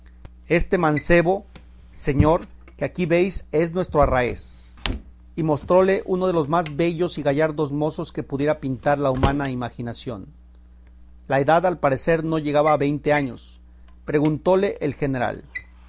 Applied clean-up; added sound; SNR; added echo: none; Drawer open or close; 12 dB; none.